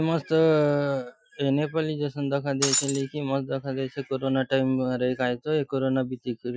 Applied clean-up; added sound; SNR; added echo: classical method Wiener filter.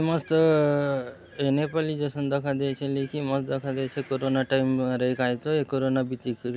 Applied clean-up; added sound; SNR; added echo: none; none; none; none.